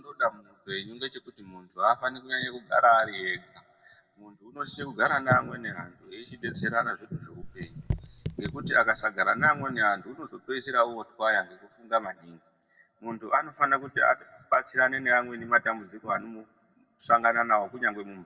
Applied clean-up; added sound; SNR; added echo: none; Raindrop / Drip; 8 dB; reverberation time 0.7 s.